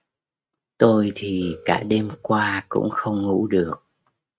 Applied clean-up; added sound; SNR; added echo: neural mask model RNNoise.